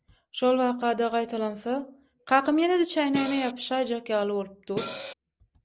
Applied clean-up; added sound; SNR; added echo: none; Cymbal; 7 dB; none.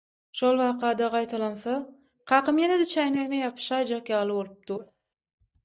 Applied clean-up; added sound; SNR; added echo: neural mask model DeepFilterNet 3.